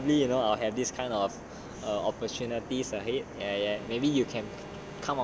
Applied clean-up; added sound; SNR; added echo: none; Alarm; 19 dB; none.